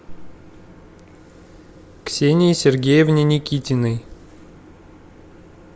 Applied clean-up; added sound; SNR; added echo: none; none; none; none.